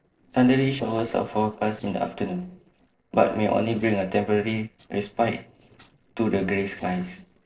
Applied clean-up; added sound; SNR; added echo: neural separator model SepFormer DNS4.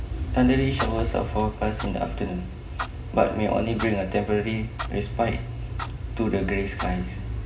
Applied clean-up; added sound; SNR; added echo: none; Clock; 5 dB; reverberation time 0.4 s.